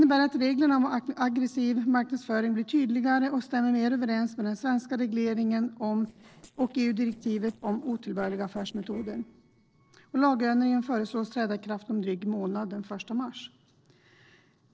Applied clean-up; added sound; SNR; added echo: neural separator model SepFormer DNS4.